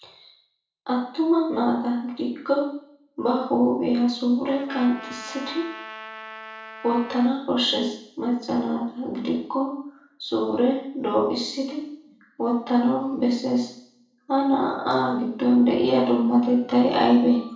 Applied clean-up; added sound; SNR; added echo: none; Trumpet; 16 dB; reverberation time 0.6 s.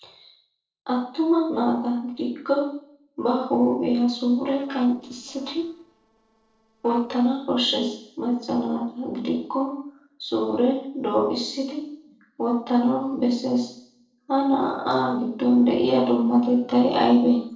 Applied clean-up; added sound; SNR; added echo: neural separator model SepFormer DNS4.